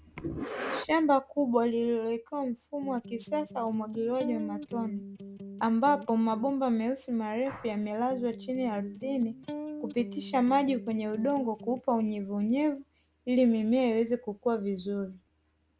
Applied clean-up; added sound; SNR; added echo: none; Electric guitar; 12 dB; none.